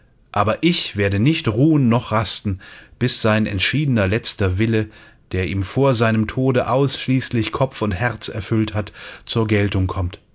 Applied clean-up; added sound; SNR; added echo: none; none; none; none.